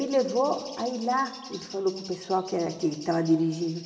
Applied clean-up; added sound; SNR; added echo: none; Bird; 18 dB; reverberation time 1.6 s.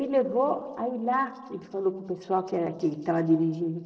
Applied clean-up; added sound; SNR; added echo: neural separator model SepFormer DNS4.